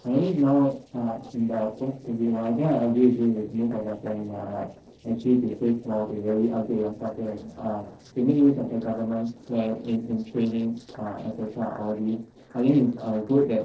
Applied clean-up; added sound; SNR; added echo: neural separator model SepFormer DNS4.